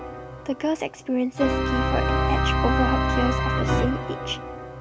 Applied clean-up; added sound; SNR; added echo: none; Organ; -4 dB; none.